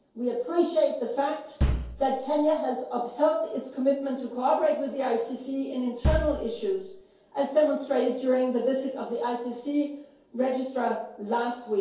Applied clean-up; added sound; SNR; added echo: none; Bass drum; 2 dB; reverberation time 2.4 s.